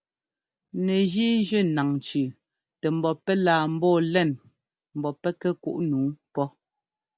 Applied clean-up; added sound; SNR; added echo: none; none; none; none.